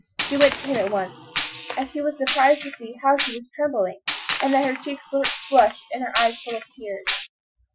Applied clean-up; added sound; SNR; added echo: classical method Wiener filter.